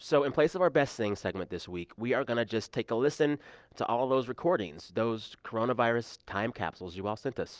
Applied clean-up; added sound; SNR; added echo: none; none; none; none.